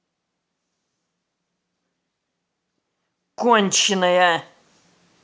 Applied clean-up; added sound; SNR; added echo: none; none; none; none.